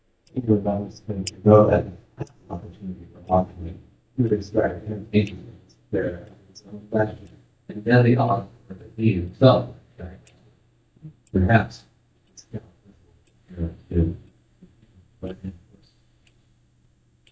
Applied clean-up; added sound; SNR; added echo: neural mask model DeepFilterNet 3.